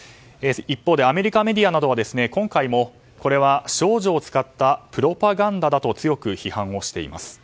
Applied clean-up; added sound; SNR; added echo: none; none; none; none.